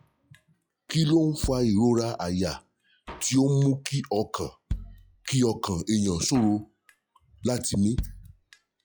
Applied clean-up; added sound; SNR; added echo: classical method log-MMSE.